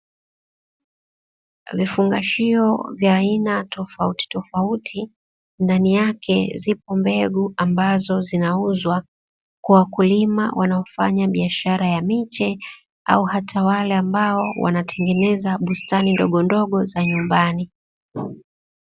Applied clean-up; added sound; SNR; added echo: none; none; none; none.